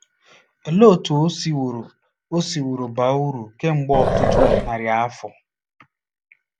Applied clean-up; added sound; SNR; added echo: none; Growling; -3 dB; none.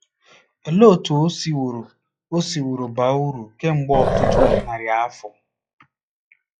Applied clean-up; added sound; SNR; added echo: classical method log-MMSE.